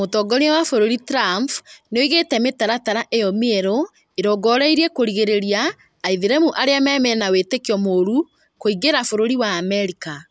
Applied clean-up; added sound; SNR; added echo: none; none; none; none.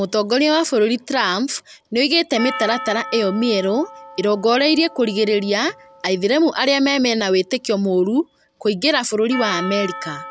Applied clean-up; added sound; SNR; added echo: none; Percussion; 16 dB; none.